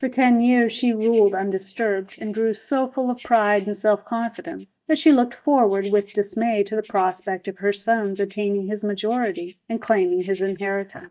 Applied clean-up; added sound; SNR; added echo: neural mask model DeepFilterNet 3.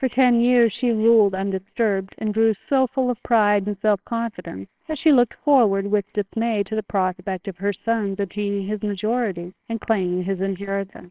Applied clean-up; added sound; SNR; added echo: neural separator model SepFormer WHAMR!.